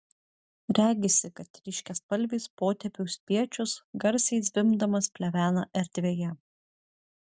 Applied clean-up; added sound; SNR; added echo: none; none; none; none.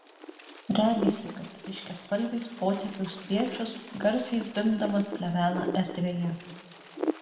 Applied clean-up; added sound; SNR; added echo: none; Wind; 9 dB; reverberation time 1.2 s.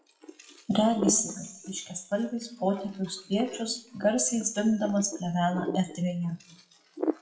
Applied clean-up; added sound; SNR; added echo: classical method WPE with log-MMSE.